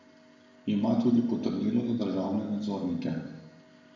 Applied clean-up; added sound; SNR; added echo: none; none; none; reverberation time 0.9 s.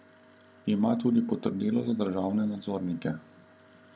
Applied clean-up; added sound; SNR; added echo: none; none; none; none.